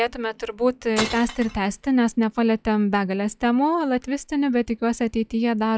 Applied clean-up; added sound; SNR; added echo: classical method log-MMSE.